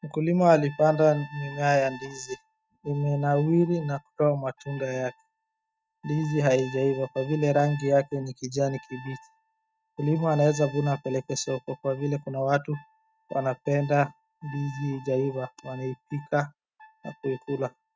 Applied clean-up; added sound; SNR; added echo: neural mask model RNNoise.